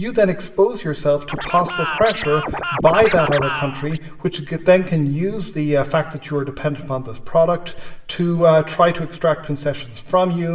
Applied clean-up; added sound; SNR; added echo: none; Scratching (performance technique); 6 dB; reverberation time 0.7 s.